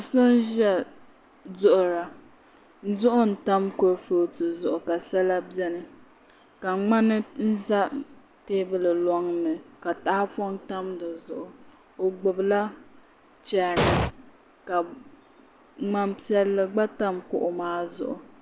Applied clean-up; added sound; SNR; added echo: none; Explosion; -4 dB; none.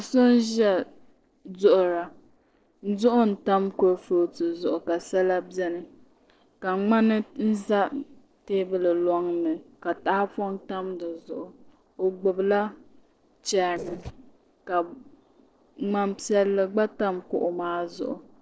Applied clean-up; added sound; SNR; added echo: neural separator model SepFormer DNS4.